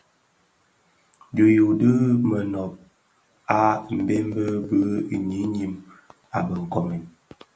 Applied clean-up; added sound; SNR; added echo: none; none; none; none.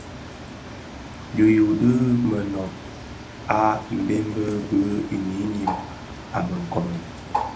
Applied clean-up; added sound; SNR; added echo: none; Bird; 11 dB; none.